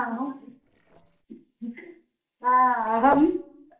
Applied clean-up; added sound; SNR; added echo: neural separator model SepFormer DNS4.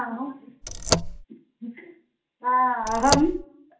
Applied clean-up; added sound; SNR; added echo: none; Car; -1 dB; reverberation time 0.4 s.